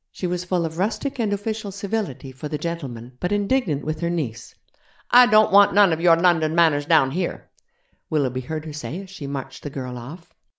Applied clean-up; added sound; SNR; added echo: none; none; none; none.